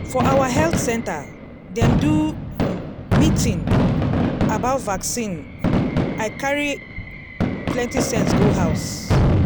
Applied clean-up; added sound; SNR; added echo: none; Fireworks; -4 dB; none.